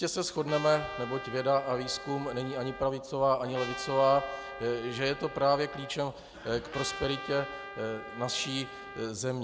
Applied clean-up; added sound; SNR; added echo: none; Trumpet; 12 dB; none.